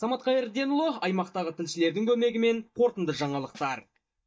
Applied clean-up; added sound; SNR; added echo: neural mask model DeepFilterNet 3.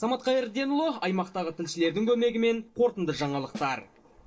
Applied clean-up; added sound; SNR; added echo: neural separator model SepFormer DNS4.